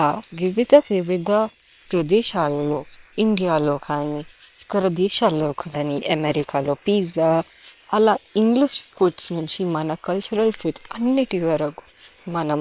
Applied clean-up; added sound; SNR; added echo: neural separator model SepFormer WHAM!.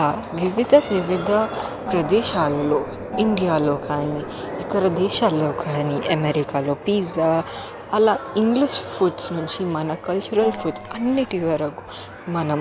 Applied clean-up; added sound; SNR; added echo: none; Gong; 13 dB; none.